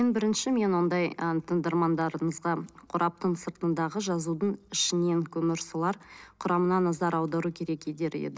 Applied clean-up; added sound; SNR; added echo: none; none; none; none.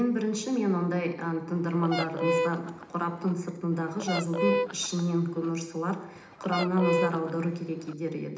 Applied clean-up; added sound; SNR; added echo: none; Fowl; 3 dB; reverberation time 0.8 s.